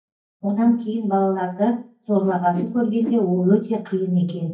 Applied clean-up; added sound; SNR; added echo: neural mask model DeepFilterNet 3.